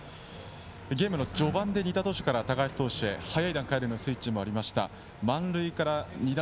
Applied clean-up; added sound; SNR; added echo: none; Sliding door; 14 dB; none.